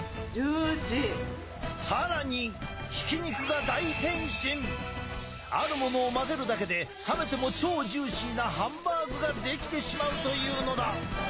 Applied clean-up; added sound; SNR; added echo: none; none; none; none.